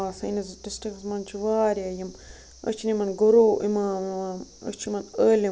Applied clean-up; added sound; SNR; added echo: none; none; none; none.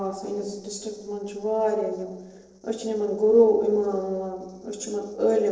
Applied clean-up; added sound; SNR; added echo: neural separator model SepFormer DNS4.